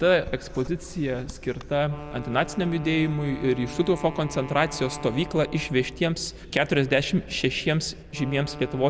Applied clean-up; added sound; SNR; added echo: none; Wind instrument, woodwind instrument; 17 dB; none.